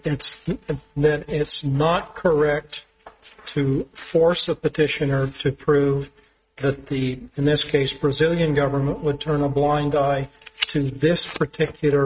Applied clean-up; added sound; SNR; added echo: neural mask model RNNoise.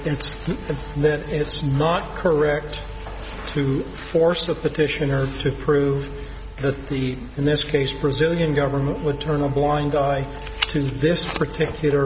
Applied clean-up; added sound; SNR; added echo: none; Mechanical fan + Wind instrument, woodwind instrument; 19 dB; none.